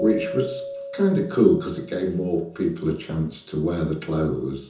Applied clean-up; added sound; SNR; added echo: none; Keyboard (musical); 13 dB; reverberation time 0.6 s.